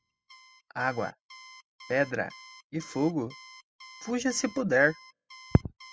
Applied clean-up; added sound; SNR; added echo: classical method spectral subtraction.